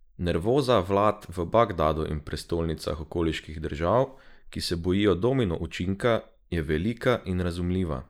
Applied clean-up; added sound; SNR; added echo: neural mask model Resemble Enhance denoiser.